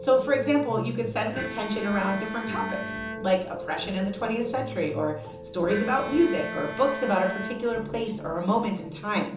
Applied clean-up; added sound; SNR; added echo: none; Bowed string instrument; 11 dB; reverberation time 1.2 s.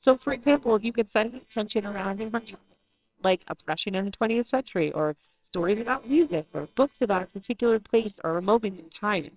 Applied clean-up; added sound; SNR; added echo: neural separator model SepFormer WHAMR!.